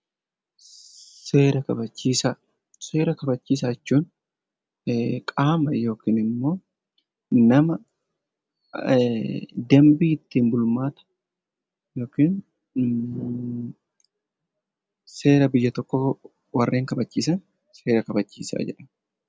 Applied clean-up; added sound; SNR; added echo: none; none; none; none.